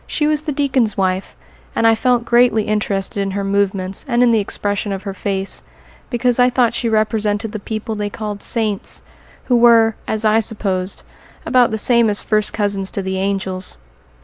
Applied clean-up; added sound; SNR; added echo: none; none; none; none.